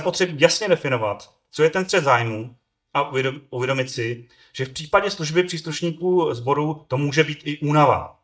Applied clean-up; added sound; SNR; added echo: neural mask model DeepFilterNet 3.